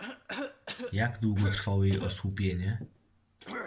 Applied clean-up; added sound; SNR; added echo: none; Cough; 11 dB; none.